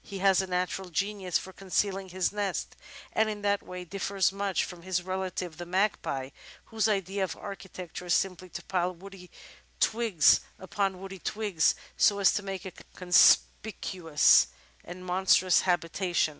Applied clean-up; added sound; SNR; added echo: none; none; none; none.